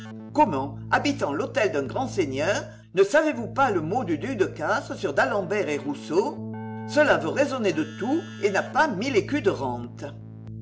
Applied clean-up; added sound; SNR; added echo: none; Keyboard (musical); 13 dB; none.